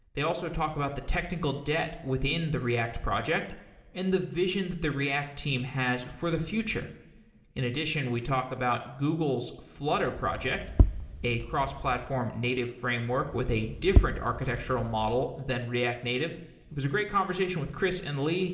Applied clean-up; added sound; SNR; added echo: none; Tap; 0 dB; reverberation time 1.6 s.